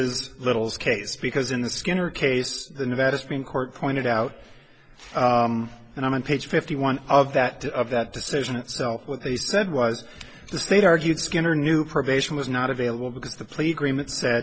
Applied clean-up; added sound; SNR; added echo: none; none; none; none.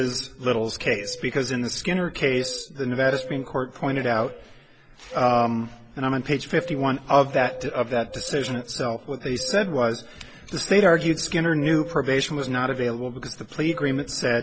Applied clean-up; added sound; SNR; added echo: none; Bird vocalization, bird call, bird song; 16 dB; none.